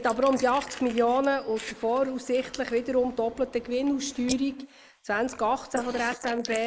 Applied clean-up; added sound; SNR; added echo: neural mask model Resemble Enhance denoiser.